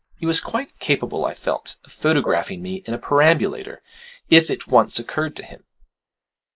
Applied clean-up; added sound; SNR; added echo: neural mask model Resemble Enhance denoiser.